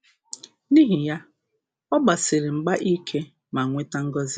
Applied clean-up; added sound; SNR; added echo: none; none; none; none.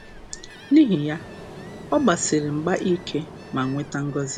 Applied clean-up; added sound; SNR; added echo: none; Ocean; 16 dB; none.